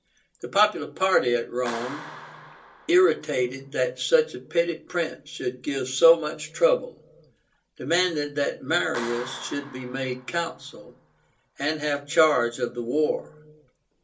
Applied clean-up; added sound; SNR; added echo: none; Clapping; 19 dB; reverberation time 0.2 s.